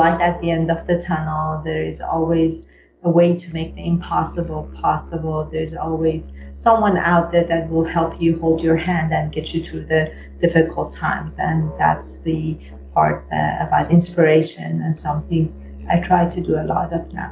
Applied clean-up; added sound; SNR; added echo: none; Musical instrument; 17 dB; none.